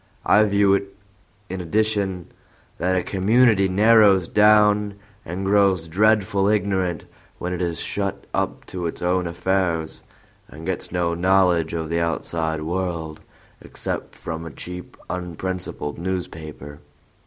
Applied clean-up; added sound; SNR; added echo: none; none; none; none.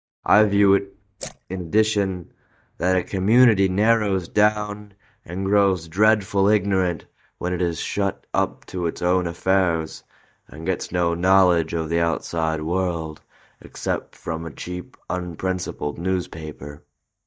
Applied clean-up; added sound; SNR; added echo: neural mask model DeepFilterNet 3.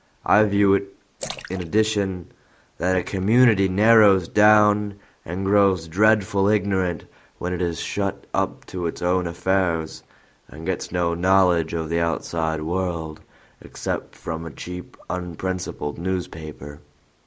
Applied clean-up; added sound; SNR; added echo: neural mask model Resemble Enhance denoiser.